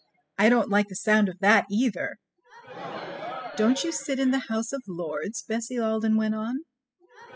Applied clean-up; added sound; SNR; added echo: classical method spectral subtraction.